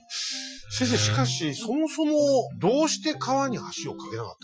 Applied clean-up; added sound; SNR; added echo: classical method Wiener filter.